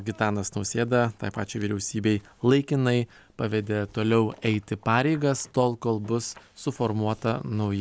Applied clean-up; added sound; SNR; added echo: none; none; none; none.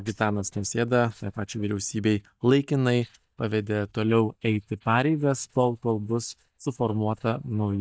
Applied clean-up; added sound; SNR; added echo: neural mask model DeepFilterNet 3.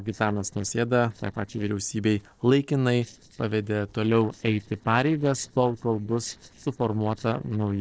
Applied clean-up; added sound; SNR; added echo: neural separator model SepFormer DNS4.